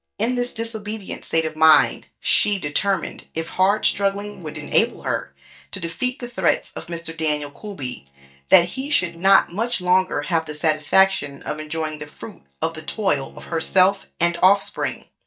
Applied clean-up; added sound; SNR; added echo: neural mask model DeepFilterNet 3.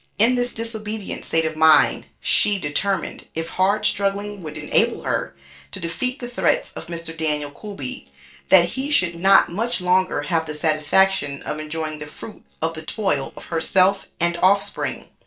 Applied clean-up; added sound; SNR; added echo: neural separator model SepFormer DNS4.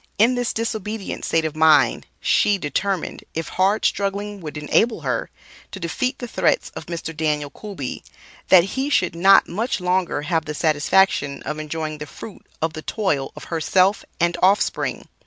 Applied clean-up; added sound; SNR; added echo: none; none; none; none.